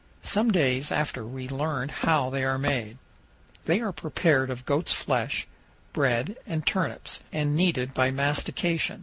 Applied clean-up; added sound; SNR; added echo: none; none; none; none.